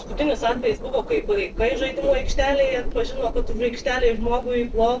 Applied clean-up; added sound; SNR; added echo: neural separator model SepFormer DNS4.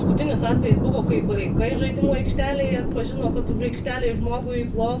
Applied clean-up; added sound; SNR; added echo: none; Thunder; -4 dB; reverberation time 0.3 s.